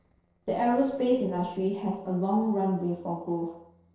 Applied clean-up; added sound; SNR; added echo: neural separator model SepFormer DNS4.